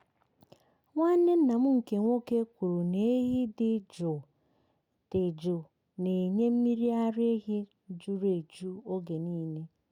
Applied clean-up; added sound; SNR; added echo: none; none; none; none.